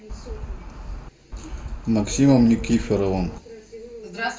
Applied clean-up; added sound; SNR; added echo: none; Wind; 10 dB; reverberation time 0.5 s.